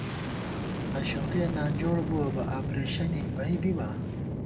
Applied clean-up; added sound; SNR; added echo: none; Fixed-wing aircraft, airplane; -1 dB; reverberation time 0.8 s.